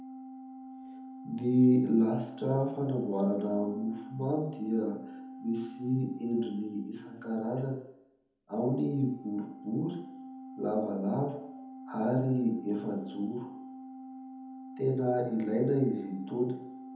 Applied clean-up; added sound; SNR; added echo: none; Organ; 14 dB; reverberation time 1.0 s.